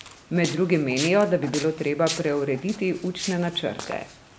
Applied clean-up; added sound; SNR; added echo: none; Walk, footsteps; 13 dB; none.